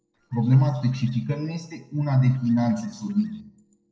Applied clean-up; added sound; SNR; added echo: neural separator model SepFormer DNS4.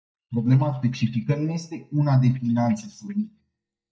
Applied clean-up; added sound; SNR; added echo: neural mask model DeepFilterNet 3.